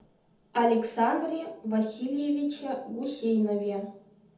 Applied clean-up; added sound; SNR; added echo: none; none; none; reverberation time 0.6 s.